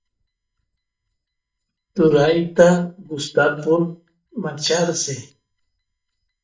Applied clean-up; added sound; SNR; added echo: neural mask model DeepFilterNet 3.